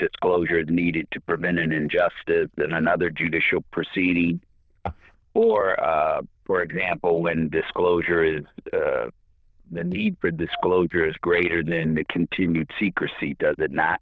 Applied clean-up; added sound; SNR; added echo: neural diffusion model UNIVERSE++.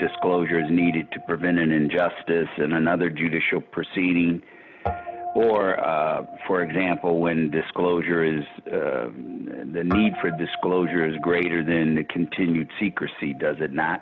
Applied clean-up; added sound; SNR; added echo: none; Guitar; 15 dB; none.